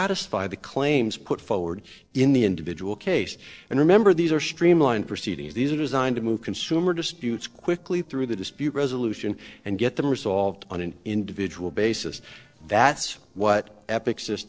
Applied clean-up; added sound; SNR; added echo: neural separator model SepFormer DNS4.